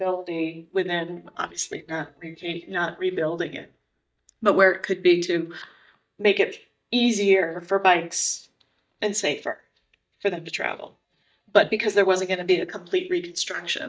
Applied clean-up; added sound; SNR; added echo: neural mask model DeepFilterNet 3.